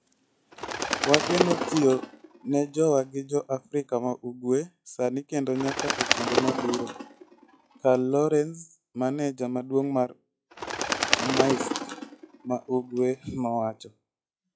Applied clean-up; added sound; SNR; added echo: classical method log-MMSE.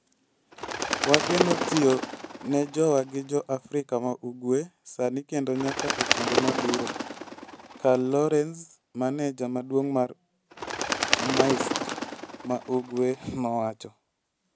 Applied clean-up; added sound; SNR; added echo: none; Bird; 3 dB; none.